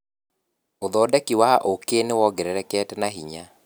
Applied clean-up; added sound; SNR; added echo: none; none; none; none.